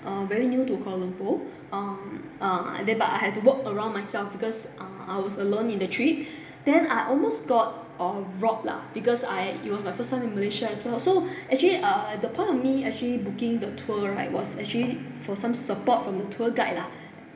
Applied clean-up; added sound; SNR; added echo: none; none; none; reverberation time 1.1 s.